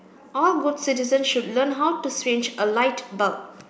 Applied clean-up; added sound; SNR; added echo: none; none; none; none.